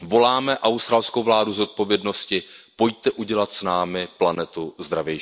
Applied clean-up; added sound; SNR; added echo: none; none; none; none.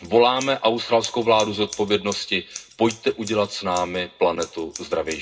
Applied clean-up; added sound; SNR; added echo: none; Scissors; 18 dB; reverberation time 0.2 s.